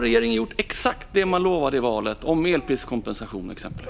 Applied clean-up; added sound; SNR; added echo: none; Wild animals; 17 dB; none.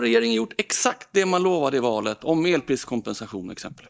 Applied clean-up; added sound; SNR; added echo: neural mask model DeepFilterNet 3.